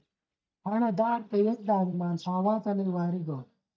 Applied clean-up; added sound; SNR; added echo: neural mask model DeepFilterNet 3.